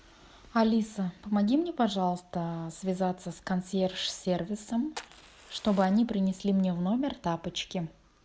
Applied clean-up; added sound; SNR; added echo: none; Fire; 19 dB; none.